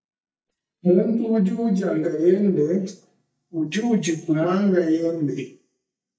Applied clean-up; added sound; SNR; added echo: neural mask model DeepFilterNet 3.